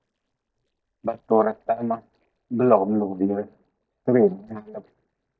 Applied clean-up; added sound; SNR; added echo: neural mask model DeepFilterNet 3.